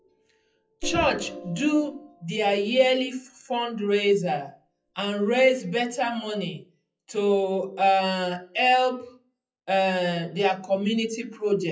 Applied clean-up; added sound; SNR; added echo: classical method WPE with log-MMSE.